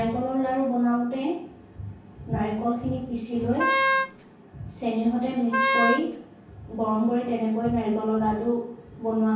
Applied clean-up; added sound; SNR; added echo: none; Wind instrument, woodwind instrument; -1 dB; reverberation time 0.6 s.